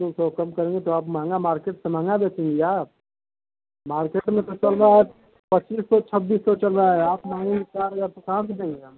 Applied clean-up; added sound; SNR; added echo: none; none; none; none.